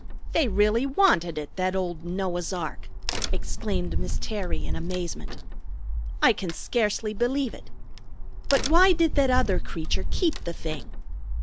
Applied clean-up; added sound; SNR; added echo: none; Crack; -2 dB; none.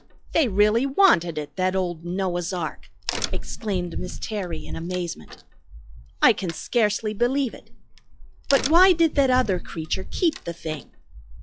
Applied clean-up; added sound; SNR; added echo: classical method log-MMSE.